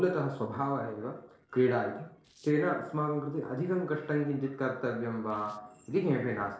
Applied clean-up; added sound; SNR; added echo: neural separator model SepFormer DNS4.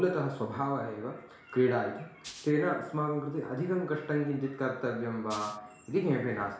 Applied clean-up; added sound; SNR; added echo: none; Rattle (instrument); 15 dB; reverberation time 0.7 s.